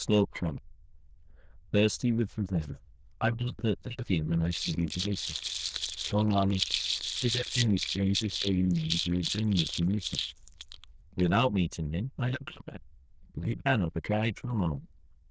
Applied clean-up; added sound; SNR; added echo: neural diffusion model UNIVERSE++.